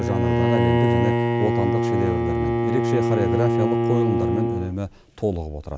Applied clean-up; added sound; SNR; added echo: none; Bowed string instrument; -5 dB; none.